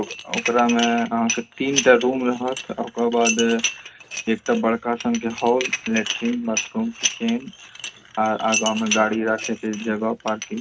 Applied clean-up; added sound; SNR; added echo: none; Dishes, pots, and pans; 8 dB; reverberation time 0.3 s.